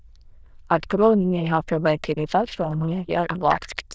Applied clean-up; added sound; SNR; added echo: neural diffusion model UNIVERSE++.